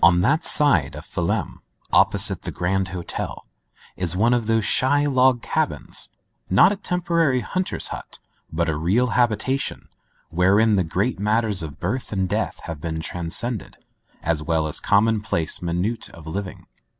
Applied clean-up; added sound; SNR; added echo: none; none; none; none.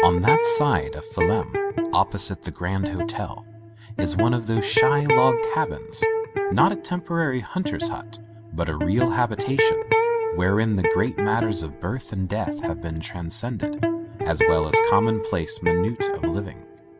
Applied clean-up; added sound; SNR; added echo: none; Electric guitar; 0 dB; none.